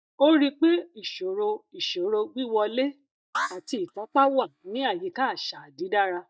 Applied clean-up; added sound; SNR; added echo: neural mask model DeepFilterNet 3.